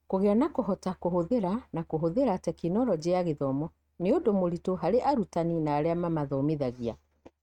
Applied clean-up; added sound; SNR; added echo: neural mask model RNNoise.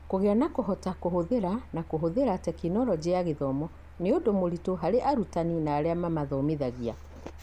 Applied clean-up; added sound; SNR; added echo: none; Mechanical fan; 18 dB; none.